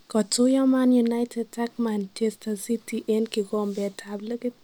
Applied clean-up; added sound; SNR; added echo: none; none; none; none.